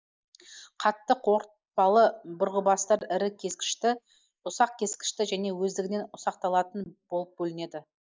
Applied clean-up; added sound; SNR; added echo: neural mask model Resemble Enhance denoiser.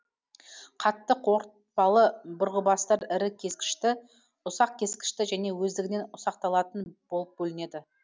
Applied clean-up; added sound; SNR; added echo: none; none; none; none.